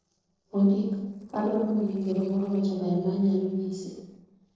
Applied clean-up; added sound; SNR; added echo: neural separator model SepFormer DNS4.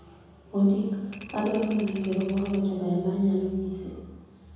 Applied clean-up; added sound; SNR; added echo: none; Typewriter; 18 dB; reverberation time 1.3 s.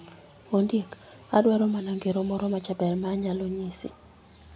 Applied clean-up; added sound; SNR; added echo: none; none; none; none.